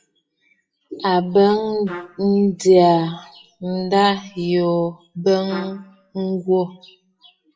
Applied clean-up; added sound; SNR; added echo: classical method WPE with log-MMSE.